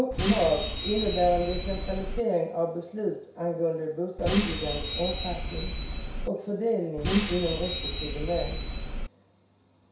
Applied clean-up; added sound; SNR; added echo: none; Bus; -1 dB; reverberation time 0.6 s.